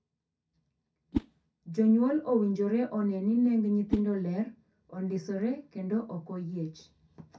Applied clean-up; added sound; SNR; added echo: none; Whoosh, swoosh, swish; 11 dB; reverberation time 0.3 s.